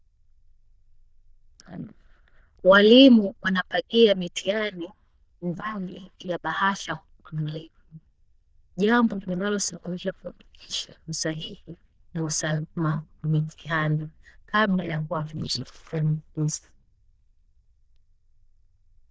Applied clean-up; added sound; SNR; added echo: neural diffusion model UNIVERSE++.